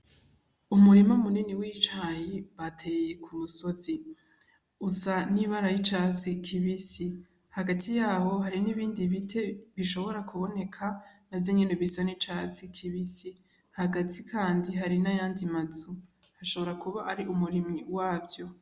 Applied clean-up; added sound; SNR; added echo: none; none; none; none.